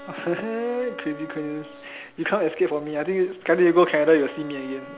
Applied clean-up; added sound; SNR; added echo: none; Bowed string instrument; 18 dB; none.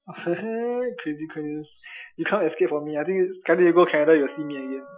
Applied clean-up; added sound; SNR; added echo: classical method Wiener filter.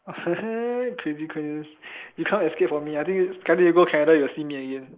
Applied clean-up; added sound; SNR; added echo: neural mask model Resemble Enhance denoiser.